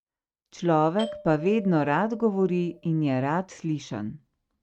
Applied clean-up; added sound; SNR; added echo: neural mask model RNNoise.